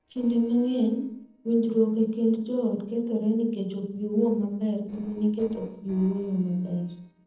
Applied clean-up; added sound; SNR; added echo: neural separator model SepFormer DNS4.